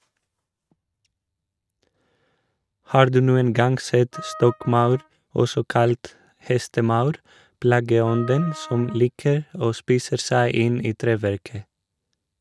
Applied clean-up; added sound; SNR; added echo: neural mask model RNNoise.